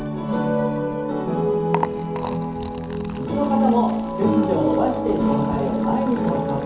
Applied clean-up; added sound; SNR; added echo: none; Liquid; 15 dB; reverberation time 0.5 s.